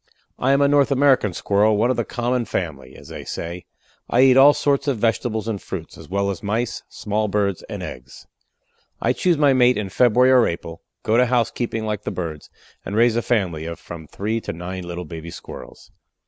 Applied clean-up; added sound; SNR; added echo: none; none; none; none.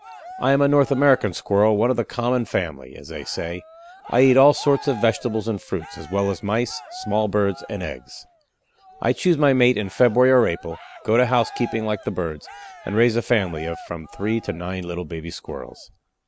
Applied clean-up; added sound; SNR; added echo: none; Cheering; 20 dB; none.